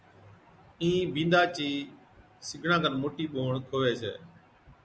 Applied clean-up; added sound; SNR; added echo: none; none; none; none.